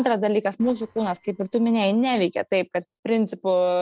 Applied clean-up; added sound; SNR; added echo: neural separator model SepFormer DNS4.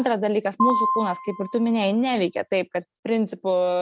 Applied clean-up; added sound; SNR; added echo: none; Piano; 4 dB; none.